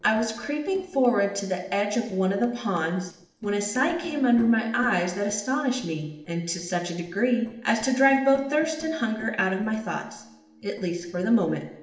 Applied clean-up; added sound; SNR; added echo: neural separator model SepFormer DNS4.